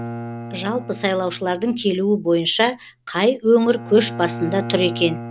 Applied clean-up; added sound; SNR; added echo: none; Bowed string instrument; 13 dB; none.